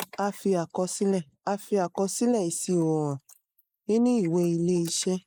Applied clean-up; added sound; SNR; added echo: neural mask model Resemble Enhance denoiser.